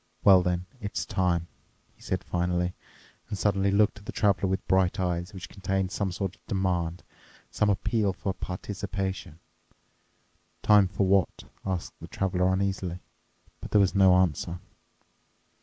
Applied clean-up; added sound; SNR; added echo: none; none; none; none.